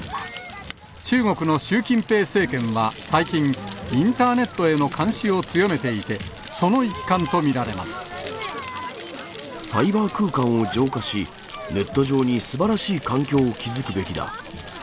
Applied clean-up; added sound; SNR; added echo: none; Crackle; 11 dB; none.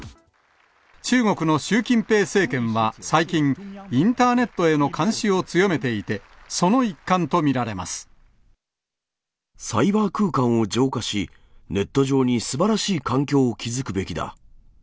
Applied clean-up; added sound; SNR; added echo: none; none; none; none.